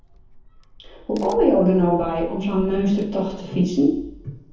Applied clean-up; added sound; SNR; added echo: none; Crack; 17 dB; reverberation time 0.7 s.